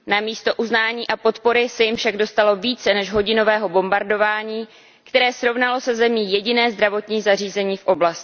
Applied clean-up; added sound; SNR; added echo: none; none; none; none.